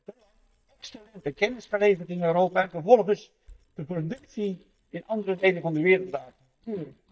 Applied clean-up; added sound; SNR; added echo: neural mask model DeepFilterNet 3.